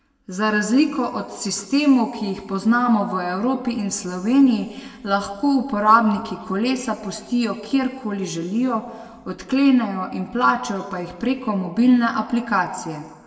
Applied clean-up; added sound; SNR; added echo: none; none; none; reverberation time 1.3 s.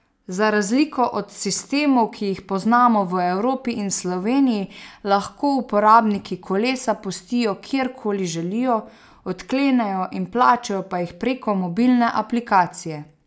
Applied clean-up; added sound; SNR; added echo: none; none; none; none.